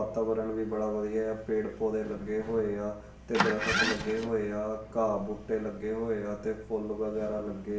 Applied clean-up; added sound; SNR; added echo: none; Engine starting; 0 dB; reverberation time 0.7 s.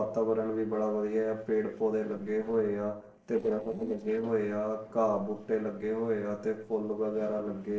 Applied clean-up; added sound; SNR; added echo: neural separator model SepFormer DNS4.